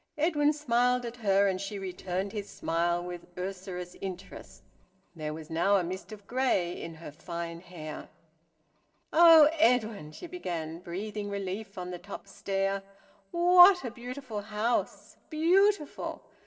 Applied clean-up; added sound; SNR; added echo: neural separator model SepFormer DNS4.